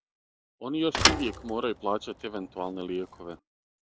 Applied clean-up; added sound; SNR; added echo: none; Thump, thud; -1 dB; none.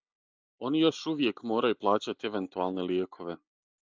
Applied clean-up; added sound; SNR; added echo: none; none; none; none.